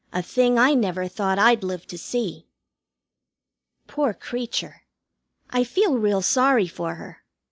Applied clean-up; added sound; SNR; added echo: neural mask model Resemble Enhance denoiser.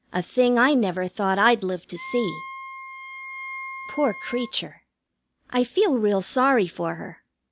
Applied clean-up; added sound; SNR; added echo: none; Wind instrument, woodwind instrument; 13 dB; none.